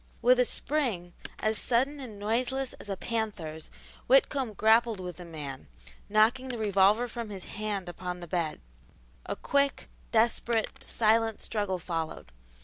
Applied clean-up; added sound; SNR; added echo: none; Shatter; 20 dB; none.